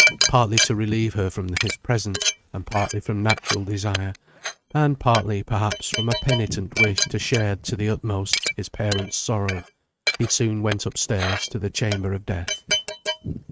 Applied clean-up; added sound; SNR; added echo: neural mask model RNNoise.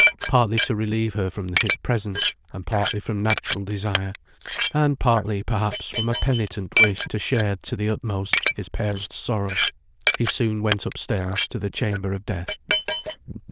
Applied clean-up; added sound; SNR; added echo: neural diffusion model UNIVERSE++.